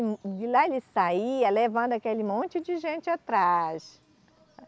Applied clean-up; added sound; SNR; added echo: none; none; none; none.